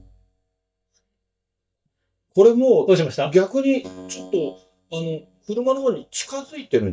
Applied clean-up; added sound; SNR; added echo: neural mask model DeepFilterNet 3.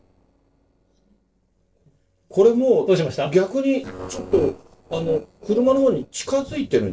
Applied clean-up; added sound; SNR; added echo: neural separator model SepFormer DNS4.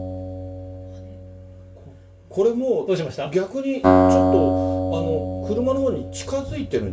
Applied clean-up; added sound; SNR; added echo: none; Acoustic guitar; -2 dB; reverberation time 0.3 s.